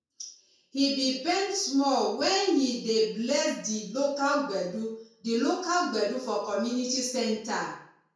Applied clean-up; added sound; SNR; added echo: none; none; none; reverberation time 0.5 s.